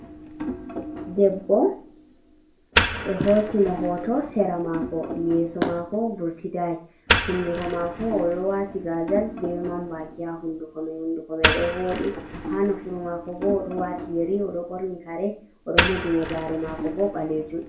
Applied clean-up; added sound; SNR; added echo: none; Wood; 4 dB; reverberation time 0.3 s.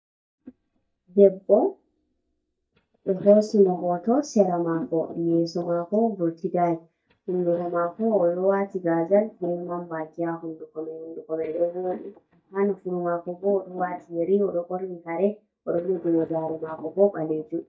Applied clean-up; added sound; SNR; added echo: neural mask model DeepFilterNet 3.